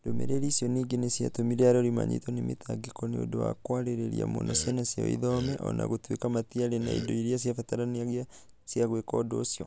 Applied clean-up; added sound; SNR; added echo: none; Burping, eructation; 11 dB; none.